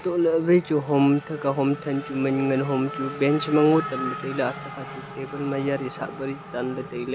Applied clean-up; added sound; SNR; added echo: none; Race car, auto racing / Accelerating, revving, vroom; 12 dB; none.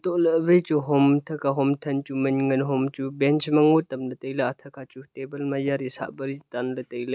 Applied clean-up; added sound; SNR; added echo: none; none; none; none.